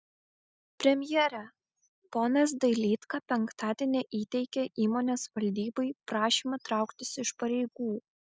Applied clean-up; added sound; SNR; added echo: none; none; none; none.